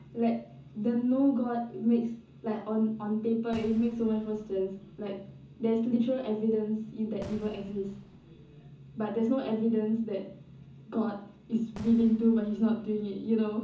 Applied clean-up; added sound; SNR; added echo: none; Fireworks; 19 dB; reverberation time 0.6 s.